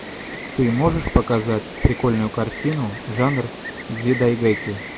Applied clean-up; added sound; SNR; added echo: none; Insect; 10 dB; none.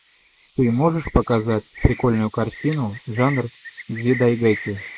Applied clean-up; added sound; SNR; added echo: neural mask model Resemble Enhance denoiser.